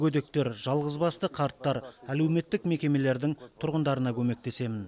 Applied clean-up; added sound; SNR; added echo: none; none; none; none.